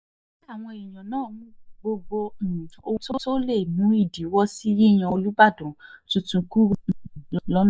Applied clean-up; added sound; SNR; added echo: neural mask model DeepFilterNet 3.